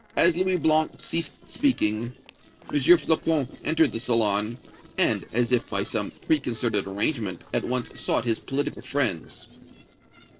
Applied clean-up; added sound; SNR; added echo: neural separator model SepFormer DNS4.